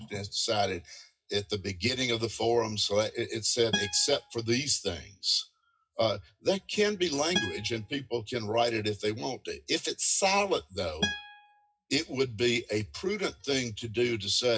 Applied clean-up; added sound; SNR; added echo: classical method WPE with log-MMSE.